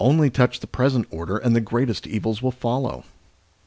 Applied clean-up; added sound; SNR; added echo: none; none; none; none.